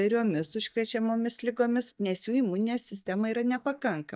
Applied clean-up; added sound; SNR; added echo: neural mask model DeepFilterNet 3.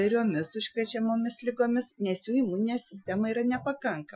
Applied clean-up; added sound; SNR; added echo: classical method Wiener filter.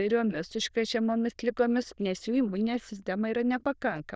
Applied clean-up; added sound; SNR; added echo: neural diffusion model UNIVERSE++.